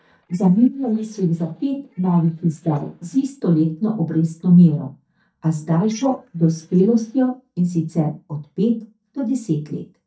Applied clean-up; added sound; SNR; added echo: neural mask model DeepFilterNet 3.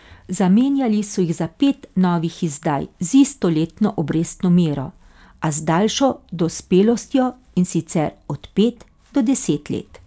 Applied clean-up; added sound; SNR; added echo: none; none; none; none.